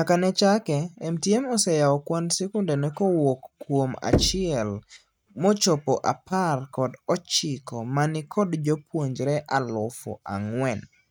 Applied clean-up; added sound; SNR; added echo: neural mask model RNNoise.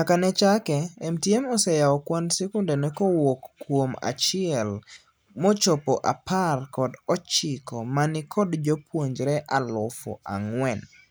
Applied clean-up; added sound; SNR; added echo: none; none; none; none.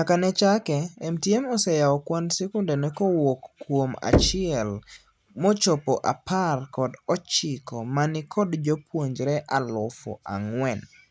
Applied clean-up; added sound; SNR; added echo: none; Knock; 4 dB; none.